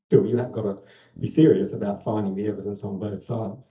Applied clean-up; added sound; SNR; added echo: neural mask model DeepFilterNet 3.